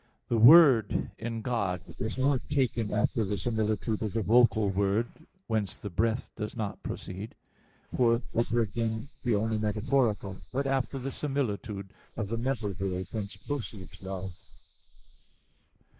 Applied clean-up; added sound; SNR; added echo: neural mask model Resemble Enhance denoiser.